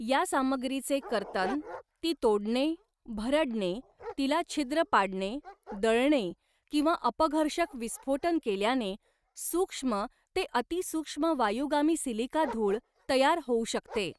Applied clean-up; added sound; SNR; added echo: neural mask model RNNoise.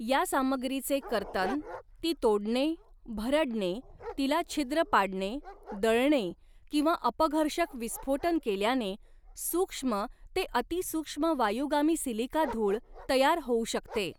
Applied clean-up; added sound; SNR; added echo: none; Dog; 20 dB; none.